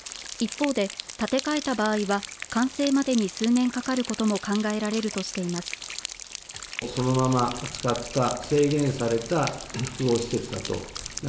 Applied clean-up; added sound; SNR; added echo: none; Rain; 11 dB; none.